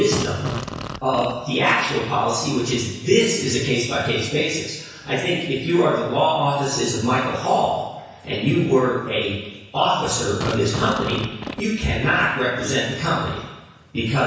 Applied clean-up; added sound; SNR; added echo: none; Fart; 8 dB; reverberation time 1.1 s.